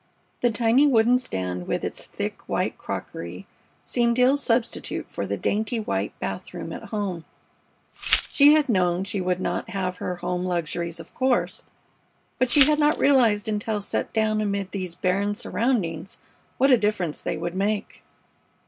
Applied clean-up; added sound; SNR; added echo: none; Glass; 6 dB; none.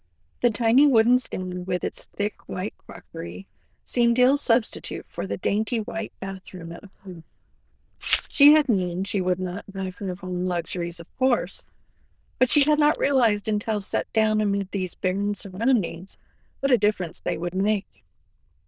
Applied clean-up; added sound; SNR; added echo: neural diffusion model UNIVERSE++.